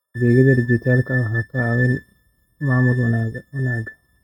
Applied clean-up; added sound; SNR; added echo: neural mask model RNNoise.